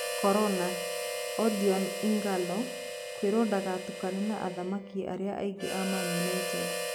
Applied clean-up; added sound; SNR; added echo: none; Harmonica; 4 dB; none.